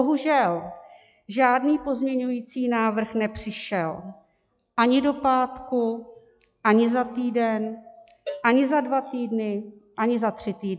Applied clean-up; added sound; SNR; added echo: classical method log-MMSE.